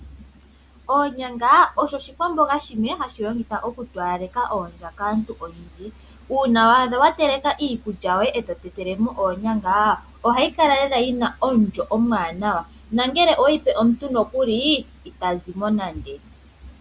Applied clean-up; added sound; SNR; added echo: none; none; none; none.